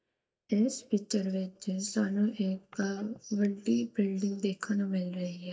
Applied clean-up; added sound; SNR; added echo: neural mask model DeepFilterNet 3.